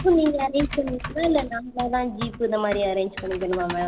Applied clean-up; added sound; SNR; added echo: none; Typing; 12 dB; none.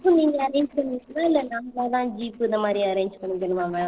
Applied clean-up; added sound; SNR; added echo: neural separator model SepFormer DNS4.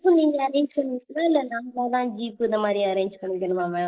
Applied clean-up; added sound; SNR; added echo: neural mask model Resemble Enhance denoiser.